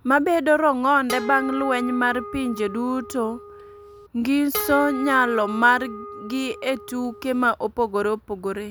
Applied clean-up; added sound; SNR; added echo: none; Harp; 11 dB; none.